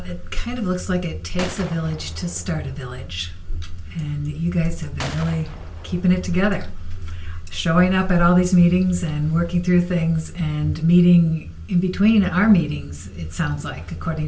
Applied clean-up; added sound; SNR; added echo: none; Gunshot, gunfire; 18 dB; reverberation time 0.3 s.